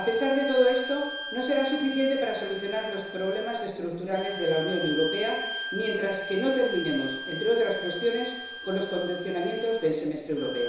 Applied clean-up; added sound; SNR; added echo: none; Bowed string instrument; 9 dB; reverberation time 1.0 s.